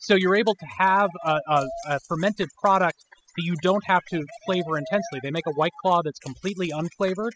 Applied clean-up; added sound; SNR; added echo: classical method spectral subtraction.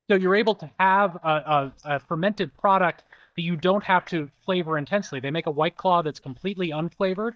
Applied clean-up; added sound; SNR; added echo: neural mask model DeepFilterNet 3.